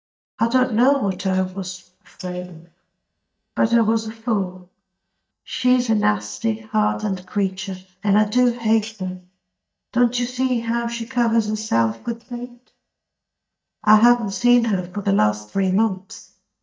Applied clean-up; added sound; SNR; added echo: neural mask model DeepFilterNet 3.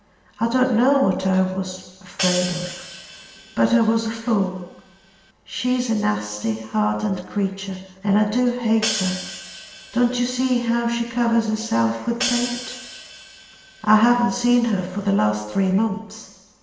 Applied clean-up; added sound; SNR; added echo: none; Hi-hat; 11 dB; reverberation time 1.0 s.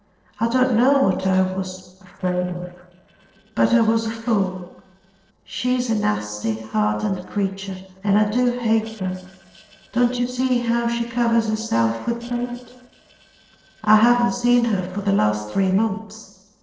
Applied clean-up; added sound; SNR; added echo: neural separator model SepFormer DNS4.